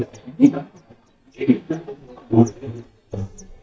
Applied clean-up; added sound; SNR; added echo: neural mask model DeepFilterNet 3.